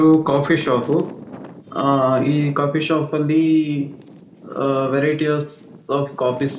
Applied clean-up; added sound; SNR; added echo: none; Wind; 20 dB; reverberation time 0.8 s.